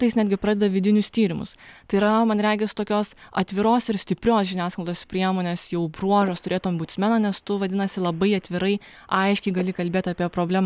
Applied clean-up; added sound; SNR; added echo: none; none; none; none.